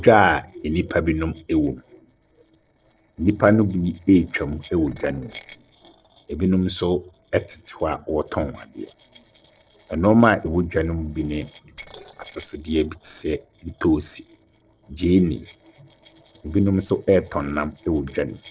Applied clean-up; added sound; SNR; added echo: neural separator model SepFormer DNS4.